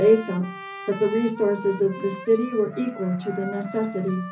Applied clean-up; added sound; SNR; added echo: none; Trumpet; 15 dB; reverberation time 0.5 s.